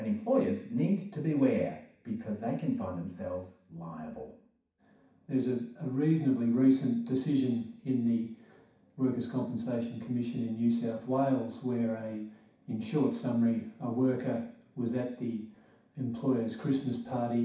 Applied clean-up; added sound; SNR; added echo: none; none; none; reverberation time 0.6 s.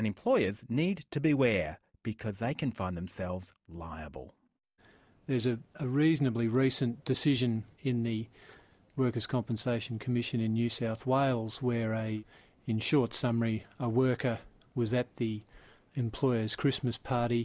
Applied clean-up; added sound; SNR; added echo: none; none; none; none.